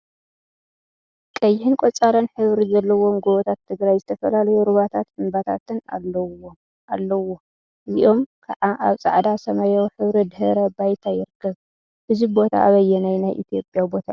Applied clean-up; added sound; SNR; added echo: none; none; none; none.